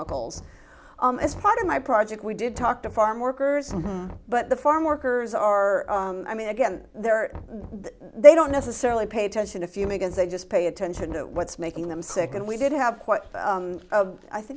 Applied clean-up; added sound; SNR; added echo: none; Knock; 19 dB; none.